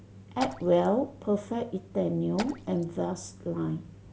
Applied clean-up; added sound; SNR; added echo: none; Raindrop / Splash, splatter; 15 dB; none.